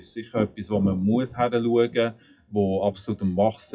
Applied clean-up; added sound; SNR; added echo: classical method WPE with log-MMSE.